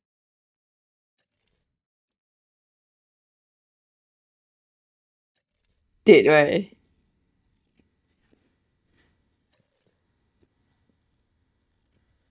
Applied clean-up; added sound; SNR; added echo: neural mask model DeepFilterNet 3.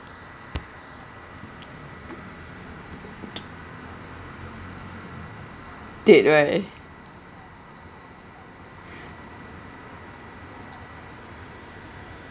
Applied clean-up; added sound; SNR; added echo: none; none; none; none.